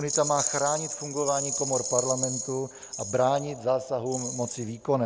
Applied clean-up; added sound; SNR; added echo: none; Rattle; 5 dB; none.